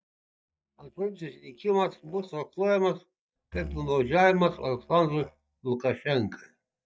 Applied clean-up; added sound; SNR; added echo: neural mask model DeepFilterNet 3.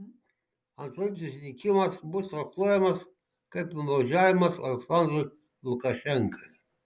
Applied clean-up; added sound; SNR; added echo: none; none; none; none.